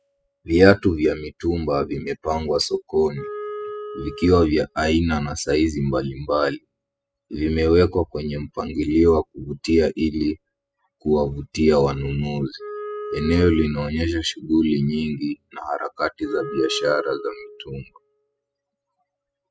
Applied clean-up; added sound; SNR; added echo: classical method spectral subtraction.